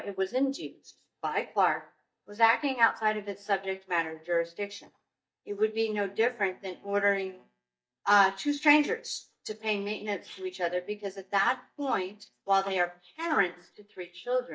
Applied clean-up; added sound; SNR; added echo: neural mask model DeepFilterNet 3.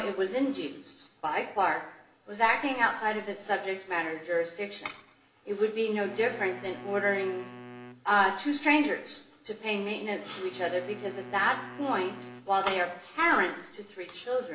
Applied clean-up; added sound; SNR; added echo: none; Wind instrument, woodwind instrument; 17 dB; reverberation time 0.7 s.